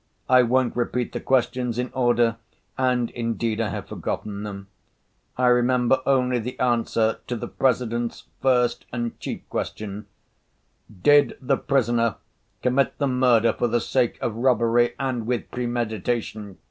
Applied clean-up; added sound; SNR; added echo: none; none; none; none.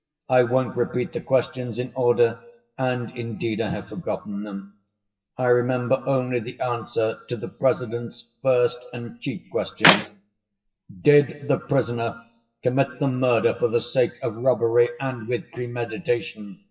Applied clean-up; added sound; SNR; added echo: classical method WPE with log-MMSE.